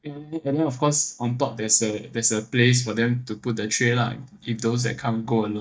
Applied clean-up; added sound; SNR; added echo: neural mask model DeepFilterNet 3.